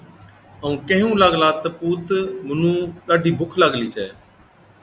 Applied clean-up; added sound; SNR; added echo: none; none; none; none.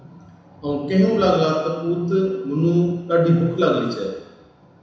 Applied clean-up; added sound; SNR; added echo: none; none; none; reverberation time 1.0 s.